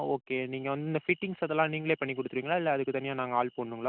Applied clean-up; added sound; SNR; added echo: none; none; none; none.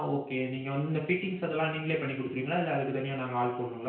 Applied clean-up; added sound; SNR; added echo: none; none; none; reverberation time 0.5 s.